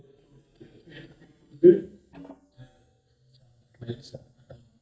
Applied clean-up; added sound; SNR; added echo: neural mask model DeepFilterNet 3.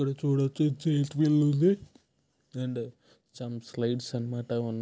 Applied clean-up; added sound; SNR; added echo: none; none; none; none.